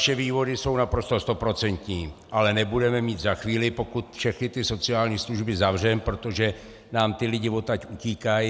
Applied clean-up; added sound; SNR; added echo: none; none; none; none.